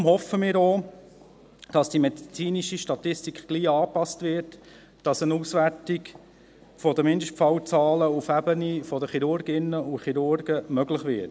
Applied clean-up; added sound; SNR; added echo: none; none; none; none.